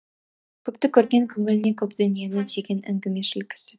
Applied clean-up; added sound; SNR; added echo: neural mask model DeepFilterNet 3.